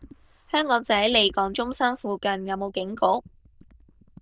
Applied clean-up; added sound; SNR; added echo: neural diffusion model UNIVERSE++.